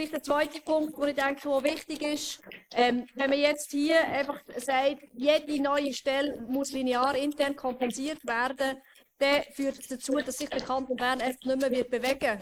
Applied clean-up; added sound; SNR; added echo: neural mask model Resemble Enhance denoiser.